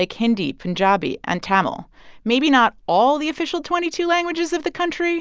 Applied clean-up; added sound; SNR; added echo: none; none; none; none.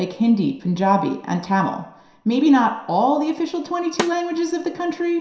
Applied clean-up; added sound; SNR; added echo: none; Snare drum; 12 dB; reverberation time 0.7 s.